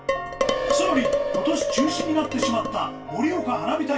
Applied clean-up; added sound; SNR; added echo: none; Dishes, pots, and pans; 5 dB; reverberation time 0.2 s.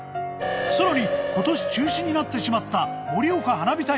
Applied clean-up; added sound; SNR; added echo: none; none; none; none.